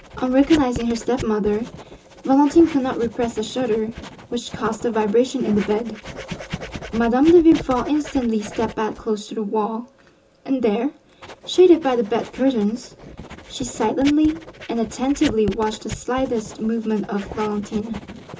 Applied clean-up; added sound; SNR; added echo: none; Writing; 15 dB; reverberation time 0.2 s.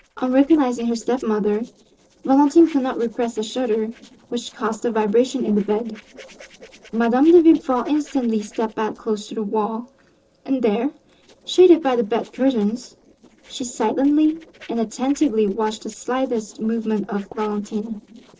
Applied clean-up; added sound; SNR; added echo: neural separator model SepFormer DNS4.